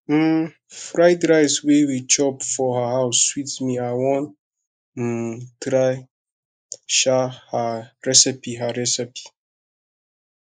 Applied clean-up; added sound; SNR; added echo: neural mask model Resemble Enhance denoiser.